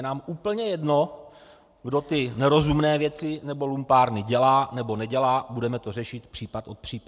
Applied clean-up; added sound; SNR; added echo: none; none; none; none.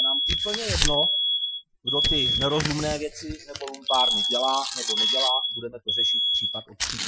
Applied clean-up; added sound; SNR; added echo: classical method Wiener filter.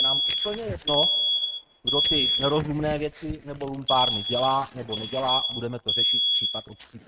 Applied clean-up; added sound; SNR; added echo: neural mask model RNNoise.